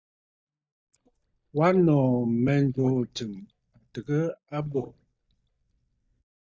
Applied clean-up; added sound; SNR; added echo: neural mask model DeepFilterNet 3.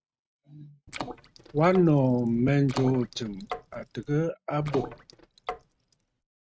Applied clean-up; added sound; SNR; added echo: neural mask model RNNoise.